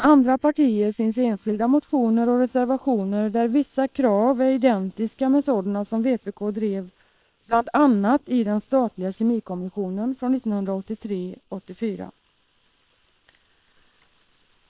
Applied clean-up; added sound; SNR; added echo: neural separator model SepFormer WHAM!.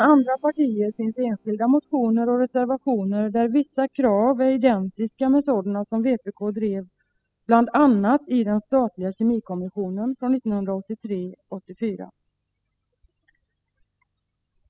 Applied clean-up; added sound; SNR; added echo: classical method spectral subtraction.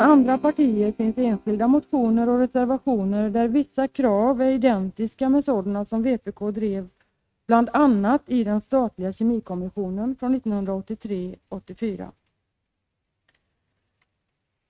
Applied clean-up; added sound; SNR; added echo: neural mask model RNNoise.